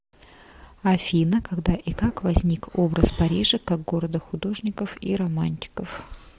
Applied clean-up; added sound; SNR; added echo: none; none; none; none.